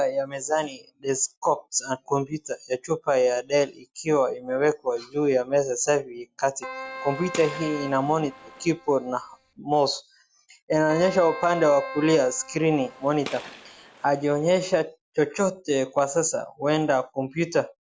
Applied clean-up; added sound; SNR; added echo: none; Gunshot, gunfire + Keyboard (musical); 13 dB; none.